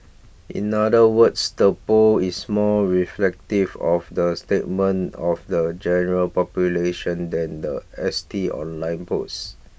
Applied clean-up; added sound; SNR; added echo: none; none; none; none.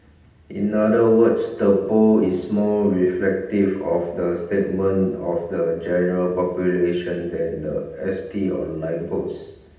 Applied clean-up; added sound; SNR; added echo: none; none; none; reverberation time 0.8 s.